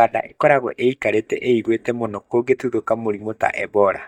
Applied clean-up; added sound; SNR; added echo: neural mask model DeepFilterNet 3.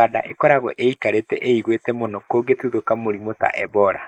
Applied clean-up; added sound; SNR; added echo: neural mask model Resemble Enhance denoiser.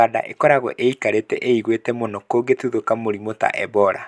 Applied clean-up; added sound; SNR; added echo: none; none; none; none.